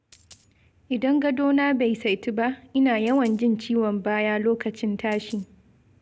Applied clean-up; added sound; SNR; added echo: none; Coin (dropping); 18 dB; none.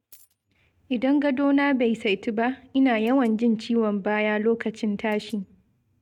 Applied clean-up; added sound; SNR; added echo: neural mask model RNNoise.